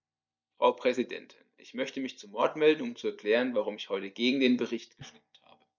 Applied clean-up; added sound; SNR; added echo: neural mask model DeepFilterNet 3.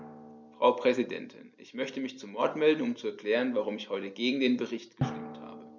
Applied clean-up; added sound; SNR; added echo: none; Drum; 13 dB; none.